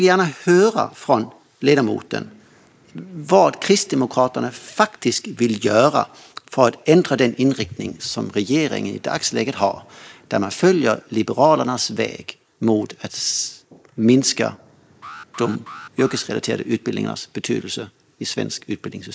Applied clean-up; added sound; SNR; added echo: neural mask model Resemble Enhance denoiser.